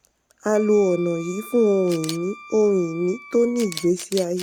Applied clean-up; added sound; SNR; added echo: none; Wind instrument, woodwind instrument + Camera; 17 dB; none.